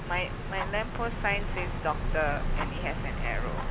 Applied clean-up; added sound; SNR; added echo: none; Bird vocalization, bird call, bird song + Tick-tock; -2 dB; none.